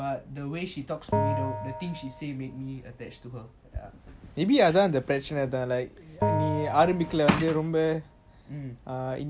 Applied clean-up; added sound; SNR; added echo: none; Bell; 5 dB; none.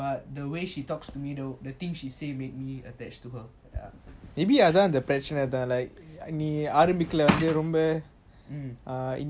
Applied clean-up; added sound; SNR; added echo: none; none; none; none.